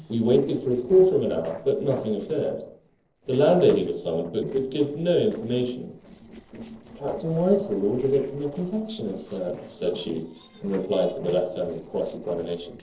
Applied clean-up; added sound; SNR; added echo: neural separator model SepFormer DNS4.